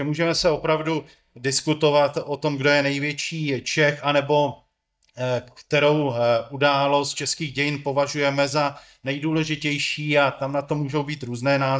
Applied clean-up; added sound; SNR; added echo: neural mask model DeepFilterNet 3.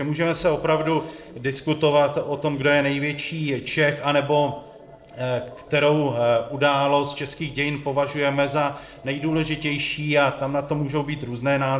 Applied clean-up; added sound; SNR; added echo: neural separator model SepFormer DNS4.